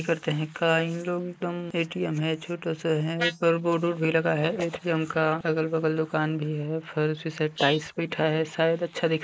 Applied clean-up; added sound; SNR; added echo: neural mask model Resemble Enhance denoiser.